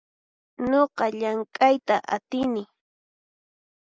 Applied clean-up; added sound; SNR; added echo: none; none; none; none.